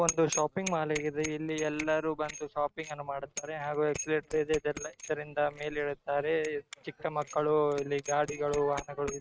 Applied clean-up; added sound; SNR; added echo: neural mask model RNNoise.